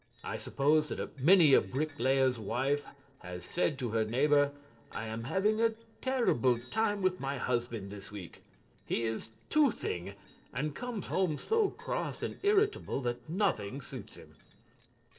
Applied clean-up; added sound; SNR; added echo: neural separator model SepFormer DNS4.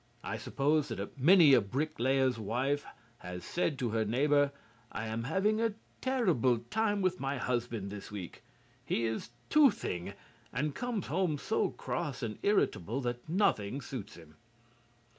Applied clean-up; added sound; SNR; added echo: none; none; none; none.